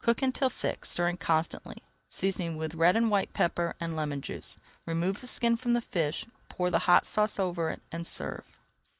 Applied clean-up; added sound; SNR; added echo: none; none; none; none.